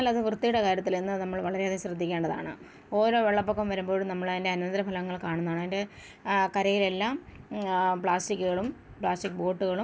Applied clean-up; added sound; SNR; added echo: none; none; none; none.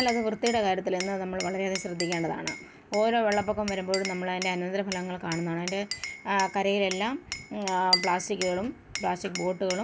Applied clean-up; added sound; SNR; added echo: none; Glass; 8 dB; none.